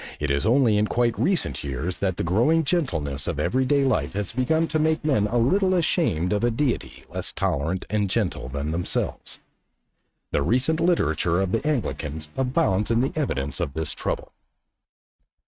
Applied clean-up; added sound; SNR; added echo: neural mask model RNNoise.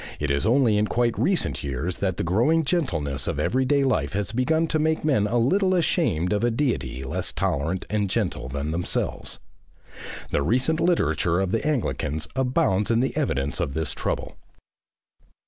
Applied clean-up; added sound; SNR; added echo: none; none; none; none.